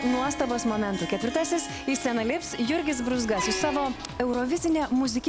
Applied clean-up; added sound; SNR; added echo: none; Harp + Truck; 10 dB; none.